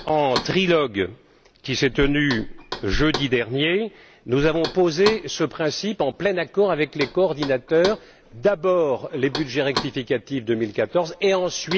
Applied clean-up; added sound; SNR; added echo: none; Knock; 14 dB; none.